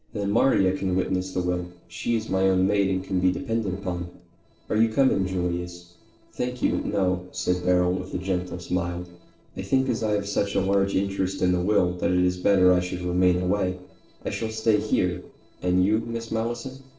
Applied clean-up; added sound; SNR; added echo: neural separator model SepFormer DNS4.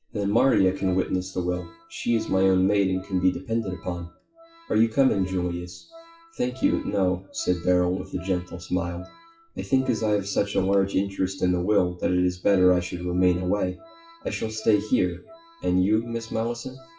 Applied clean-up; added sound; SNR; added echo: classical method WPE with log-MMSE.